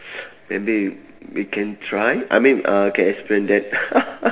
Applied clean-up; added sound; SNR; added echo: none; none; none; reverberation time 2.0 s.